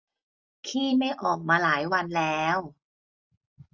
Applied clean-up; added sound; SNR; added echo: none; none; none; none.